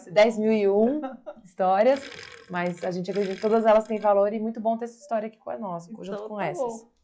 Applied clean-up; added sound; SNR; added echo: classical method log-MMSE.